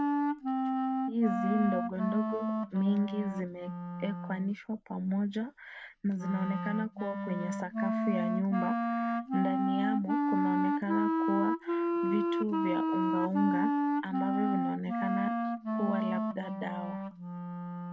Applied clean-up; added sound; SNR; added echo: none; Wind instrument, woodwind instrument; -2 dB; none.